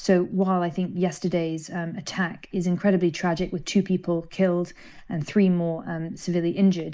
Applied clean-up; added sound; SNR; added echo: neural mask model Resemble Enhance denoiser.